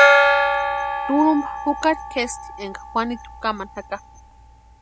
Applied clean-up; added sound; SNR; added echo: none; Gong; -3 dB; none.